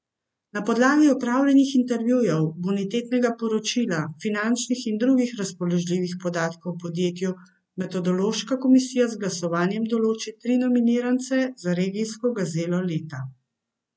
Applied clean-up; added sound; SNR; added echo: none; none; none; none.